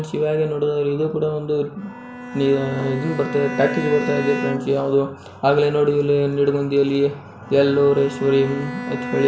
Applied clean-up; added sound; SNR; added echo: none; Bowed string instrument; 11 dB; none.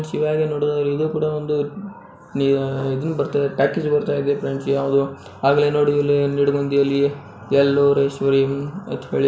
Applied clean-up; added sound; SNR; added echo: none; none; none; none.